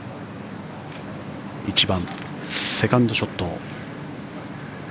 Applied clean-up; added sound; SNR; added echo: none; none; none; none.